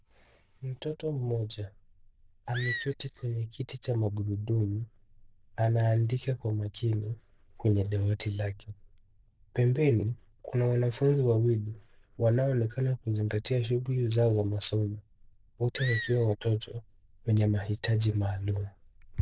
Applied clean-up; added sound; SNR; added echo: neural diffusion model UNIVERSE++.